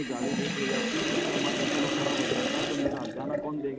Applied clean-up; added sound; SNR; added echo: none; Sink (filling or washing); -4 dB; none.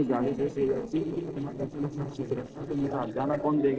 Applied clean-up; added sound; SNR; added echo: neural separator model SepFormer DNS4.